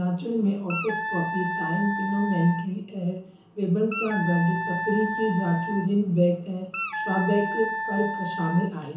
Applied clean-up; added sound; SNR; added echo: none; Wind instrument, woodwind instrument; 5 dB; reverberation time 0.7 s.